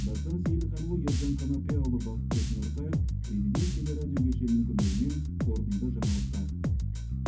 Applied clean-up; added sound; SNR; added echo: none; Bass guitar; -3 dB; reverberation time 0.3 s.